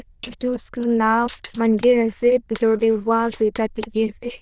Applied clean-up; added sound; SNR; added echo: neural diffusion model UNIVERSE++.